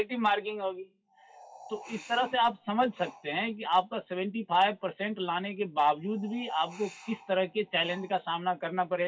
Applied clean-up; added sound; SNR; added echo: classical method WPE with log-MMSE.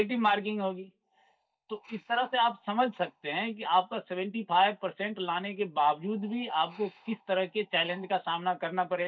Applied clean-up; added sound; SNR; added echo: neural mask model DeepFilterNet 3.